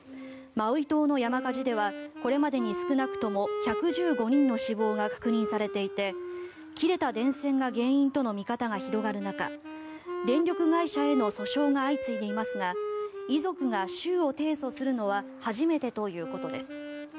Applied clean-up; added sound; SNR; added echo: none; Wind instrument, woodwind instrument; 8 dB; none.